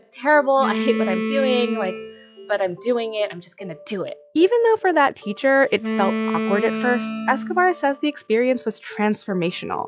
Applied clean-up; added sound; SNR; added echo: classical method log-MMSE.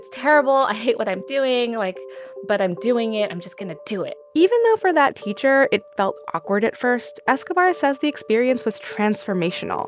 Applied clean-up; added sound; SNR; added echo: none; none; none; none.